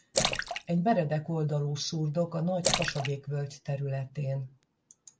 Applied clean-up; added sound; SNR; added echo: none; Splash, splatter; 4 dB; none.